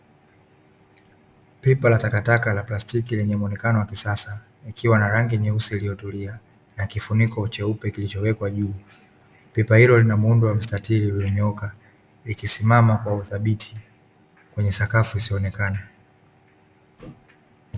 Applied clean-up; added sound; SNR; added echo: none; none; none; none.